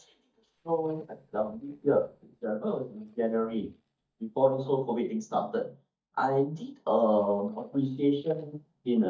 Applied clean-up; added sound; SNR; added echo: neural mask model DeepFilterNet 3.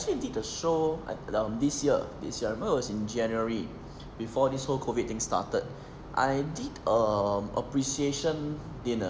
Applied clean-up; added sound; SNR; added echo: none; none; none; none.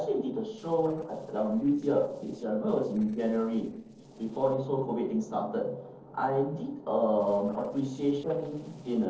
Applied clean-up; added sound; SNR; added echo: neural separator model SepFormer DNS4.